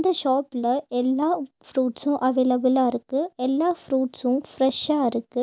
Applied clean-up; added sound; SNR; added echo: none; none; none; none.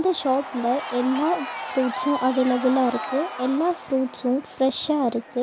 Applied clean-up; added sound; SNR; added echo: none; Crowd / Cheering; 10 dB; none.